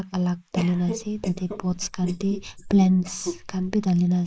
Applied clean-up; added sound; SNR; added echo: neural mask model Resemble Enhance denoiser.